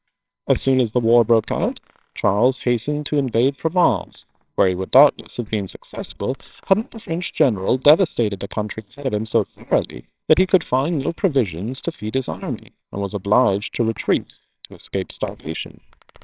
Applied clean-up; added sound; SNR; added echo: neural separator model SepFormer WHAMR!.